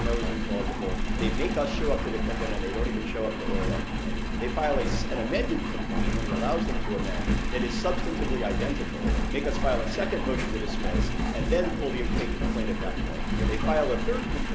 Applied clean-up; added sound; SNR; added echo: none; Engine; -4 dB; none.